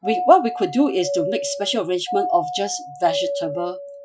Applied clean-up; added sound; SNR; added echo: classical method Wiener filter.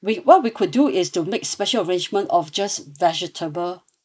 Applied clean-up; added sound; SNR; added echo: neural mask model Resemble Enhance denoiser.